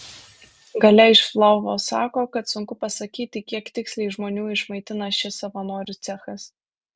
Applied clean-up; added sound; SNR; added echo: none; none; none; none.